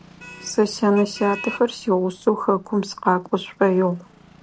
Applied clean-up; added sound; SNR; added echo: none; Motor vehicle (road); 19 dB; none.